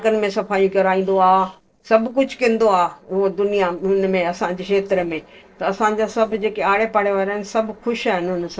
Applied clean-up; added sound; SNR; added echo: neural separator model SepFormer DNS4.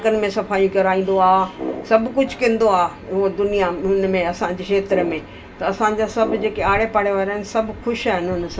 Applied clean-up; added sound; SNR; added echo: none; Brass instrument; 14 dB; reverberation time 0.1 s.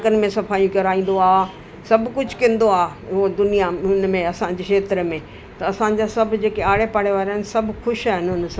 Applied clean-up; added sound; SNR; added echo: none; none; none; none.